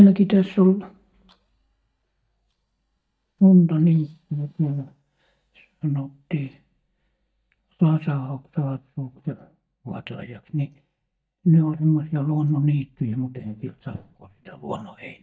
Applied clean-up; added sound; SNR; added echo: neural mask model DeepFilterNet 3.